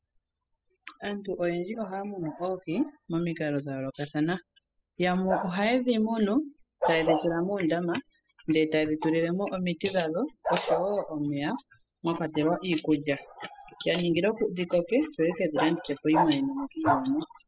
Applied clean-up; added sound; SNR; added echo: classical method spectral subtraction.